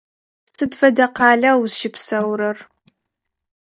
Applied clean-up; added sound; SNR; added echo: neural mask model DeepFilterNet 3.